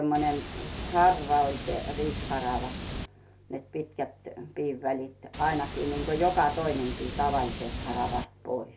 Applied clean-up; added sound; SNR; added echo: none; Water; 6 dB; none.